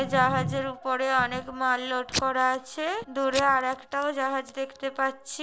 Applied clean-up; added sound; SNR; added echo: none; Packing tape, duct tape / Tearing; 11 dB; none.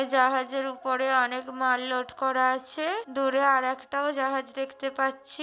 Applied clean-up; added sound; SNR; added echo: none; none; none; none.